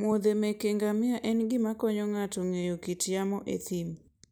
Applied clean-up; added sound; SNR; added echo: none; none; none; none.